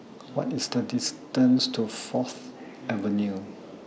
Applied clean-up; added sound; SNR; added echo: none; none; none; none.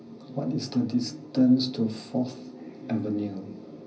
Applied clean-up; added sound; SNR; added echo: none; none; none; reverberation time 0.4 s.